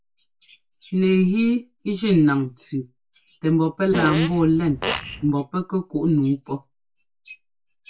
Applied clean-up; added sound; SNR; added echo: none; Fart; 6 dB; reverberation time 0.1 s.